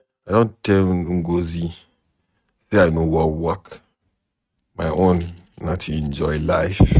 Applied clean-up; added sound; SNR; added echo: neural mask model RNNoise.